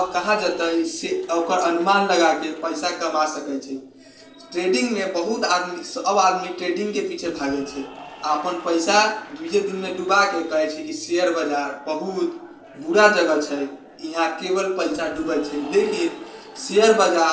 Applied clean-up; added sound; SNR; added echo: neural separator model SepFormer DNS4.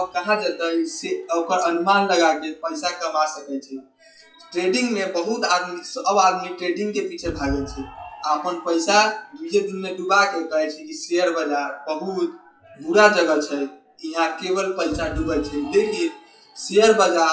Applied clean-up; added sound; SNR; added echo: classical method WPE with log-MMSE.